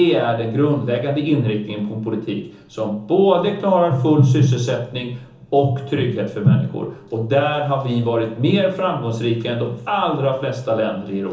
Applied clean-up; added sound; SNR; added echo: none; none; none; reverberation time 1.2 s.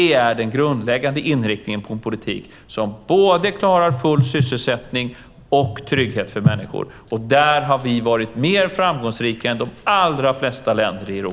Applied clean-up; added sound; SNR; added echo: none; none; none; none.